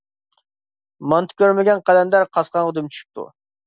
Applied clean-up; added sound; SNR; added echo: none; none; none; none.